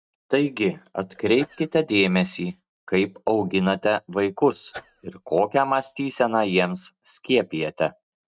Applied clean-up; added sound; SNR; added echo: neural mask model RNNoise.